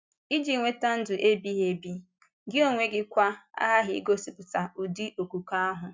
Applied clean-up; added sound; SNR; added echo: none; none; none; none.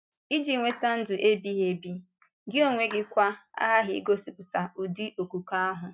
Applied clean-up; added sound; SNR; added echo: neural mask model RNNoise.